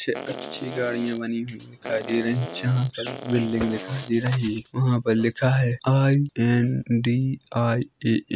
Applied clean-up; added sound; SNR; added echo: none; Fart; 12 dB; none.